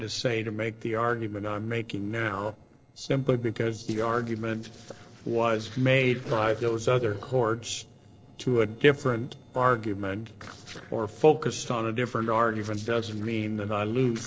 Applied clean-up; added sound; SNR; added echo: neural separator model SepFormer DNS4.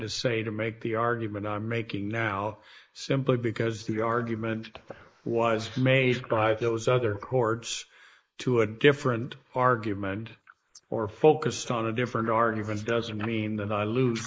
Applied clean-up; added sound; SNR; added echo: neural mask model Resemble Enhance denoiser.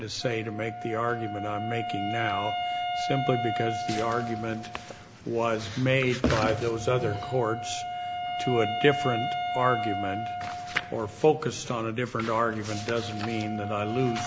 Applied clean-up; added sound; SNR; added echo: none; Wind instrument, woodwind instrument; 5 dB; none.